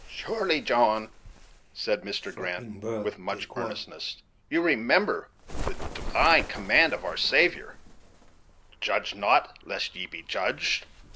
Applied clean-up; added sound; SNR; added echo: none; Bird; 11 dB; none.